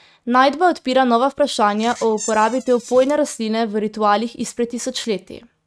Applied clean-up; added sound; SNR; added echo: neural mask model RNNoise.